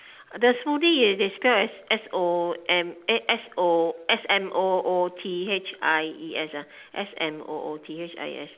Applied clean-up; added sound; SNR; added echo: none; none; none; none.